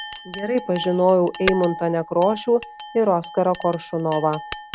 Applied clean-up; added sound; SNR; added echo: none; Chink, clink; 13 dB; none.